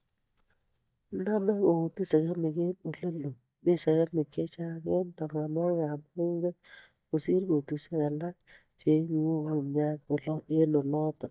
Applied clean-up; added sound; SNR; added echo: neural mask model DeepFilterNet 3.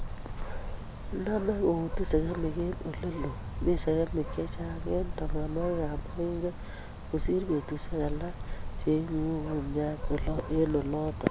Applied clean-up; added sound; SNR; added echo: none; Bird; 3 dB; none.